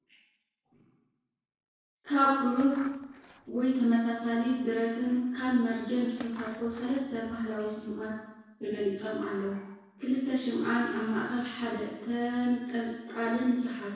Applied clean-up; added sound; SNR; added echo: neural separator model SepFormer DNS4.